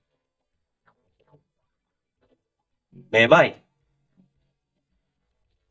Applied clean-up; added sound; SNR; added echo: neural mask model DeepFilterNet 3.